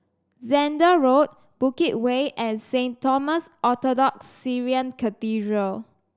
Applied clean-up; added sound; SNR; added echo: none; none; none; none.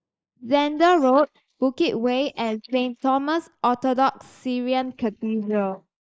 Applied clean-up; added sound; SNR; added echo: neural mask model Resemble Enhance denoiser.